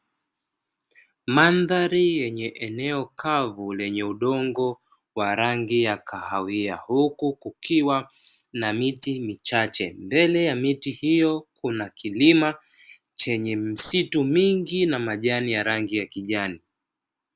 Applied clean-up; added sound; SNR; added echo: none; none; none; none.